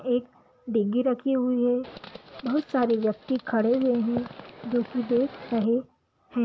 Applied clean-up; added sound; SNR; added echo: none; Livestock, farm animals, working animals; 18 dB; none.